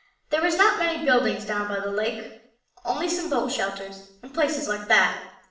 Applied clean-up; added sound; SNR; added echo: none; none; none; reverberation time 0.6 s.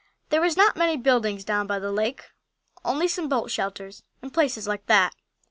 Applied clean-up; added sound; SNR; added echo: none; none; none; none.